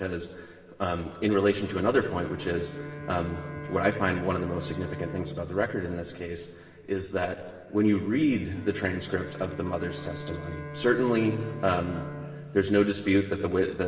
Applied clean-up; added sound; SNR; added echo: none; Bowed string instrument; 13 dB; reverberation time 2.4 s.